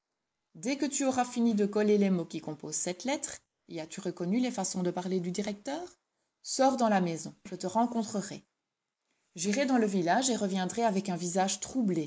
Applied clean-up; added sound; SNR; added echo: neural mask model Resemble Enhance denoiser.